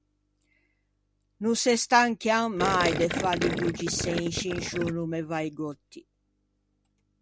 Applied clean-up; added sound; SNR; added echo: none; Gurgling; 3 dB; none.